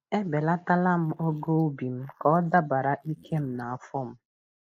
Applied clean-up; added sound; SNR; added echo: neural mask model Resemble Enhance denoiser.